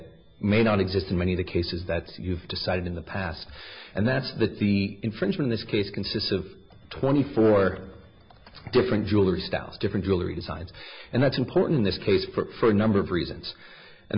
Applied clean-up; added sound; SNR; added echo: none; none; none; none.